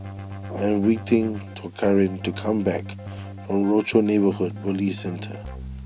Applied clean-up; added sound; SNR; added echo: none; Keyboard (musical); 11 dB; none.